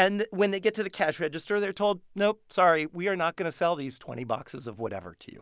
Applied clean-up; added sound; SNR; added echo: none; none; none; none.